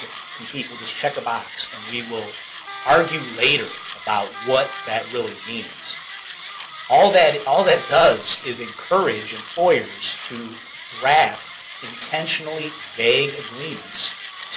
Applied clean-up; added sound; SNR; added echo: none; Mechanisms + Wind instrument, woodwind instrument; 14 dB; none.